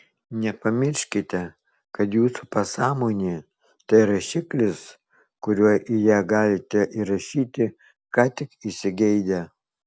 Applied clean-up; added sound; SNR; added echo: none; none; none; none.